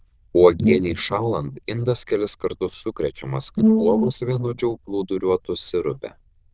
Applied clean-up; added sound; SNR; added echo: neural diffusion model UNIVERSE++.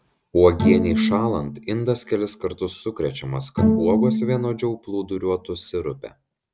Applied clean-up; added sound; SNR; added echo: none; Bowed string instrument; 1 dB; none.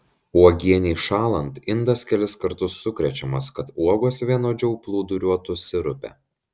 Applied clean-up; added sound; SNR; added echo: none; none; none; none.